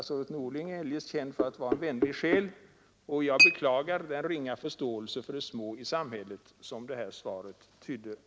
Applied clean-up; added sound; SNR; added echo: none; Chink, clink; 3 dB; none.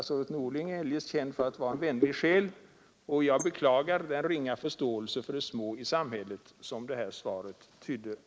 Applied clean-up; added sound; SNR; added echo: neural mask model Resemble Enhance denoiser.